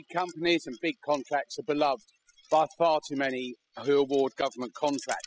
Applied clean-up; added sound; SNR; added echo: classical method spectral subtraction.